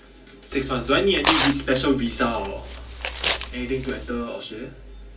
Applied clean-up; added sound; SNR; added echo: none; Tearing; 3 dB; reverberation time 0.3 s.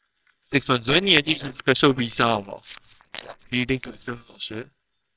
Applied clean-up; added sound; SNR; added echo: neural separator model SepFormer WHAMR!.